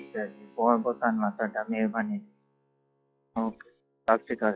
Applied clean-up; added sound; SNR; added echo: classical method log-MMSE.